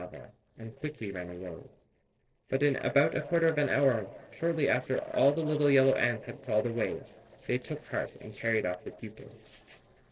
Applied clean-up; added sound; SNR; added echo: neural separator model SepFormer DNS4.